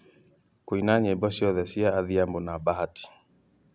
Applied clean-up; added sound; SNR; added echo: none; none; none; none.